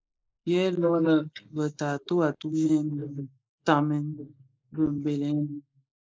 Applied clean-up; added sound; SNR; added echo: neural mask model Resemble Enhance denoiser.